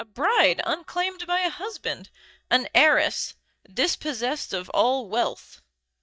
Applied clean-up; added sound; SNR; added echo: neural mask model DeepFilterNet 3.